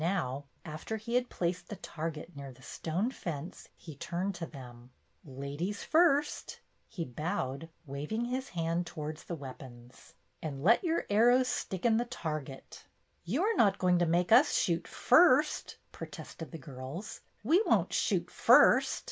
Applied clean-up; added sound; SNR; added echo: none; none; none; none.